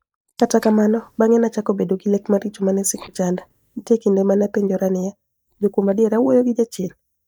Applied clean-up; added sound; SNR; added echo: neural mask model DeepFilterNet 3.